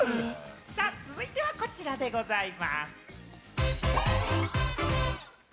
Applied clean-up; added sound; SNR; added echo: none; none; none; none.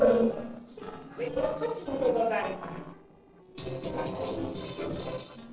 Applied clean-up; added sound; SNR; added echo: neural separator model SepFormer DNS4.